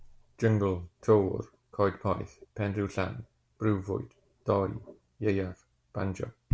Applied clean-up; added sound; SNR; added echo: none; none; none; none.